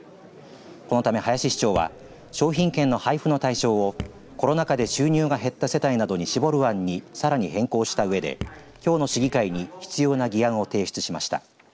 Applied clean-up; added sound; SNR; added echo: none; Raindrop / Drip; 16 dB; none.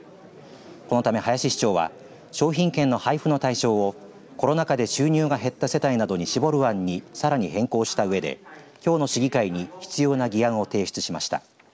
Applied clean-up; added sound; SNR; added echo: none; none; none; none.